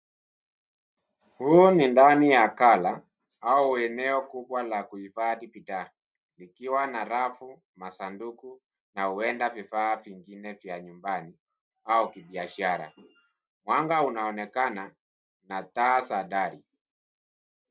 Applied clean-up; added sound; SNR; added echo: none; none; none; none.